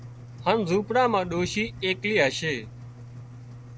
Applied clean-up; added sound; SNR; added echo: none; Engine; 15 dB; none.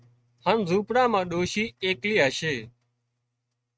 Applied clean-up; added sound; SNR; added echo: neural mask model RNNoise.